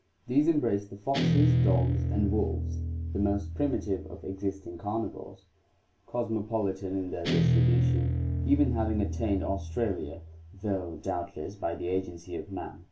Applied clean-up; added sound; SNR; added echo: none; Guitar; 0 dB; reverberation time 0.2 s.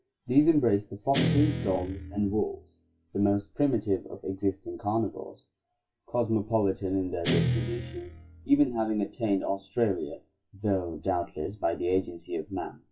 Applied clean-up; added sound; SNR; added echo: classical method WPE with log-MMSE.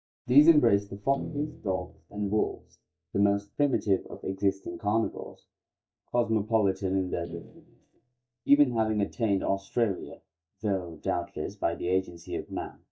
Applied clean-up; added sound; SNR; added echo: neural mask model DeepFilterNet 3.